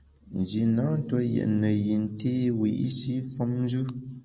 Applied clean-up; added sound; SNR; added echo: none; none; none; none.